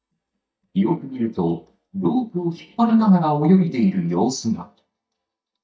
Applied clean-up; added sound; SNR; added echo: neural mask model DeepFilterNet 3.